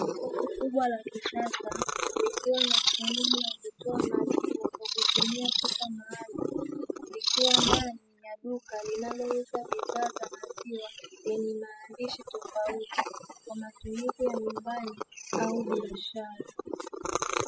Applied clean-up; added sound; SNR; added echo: classical method spectral subtraction.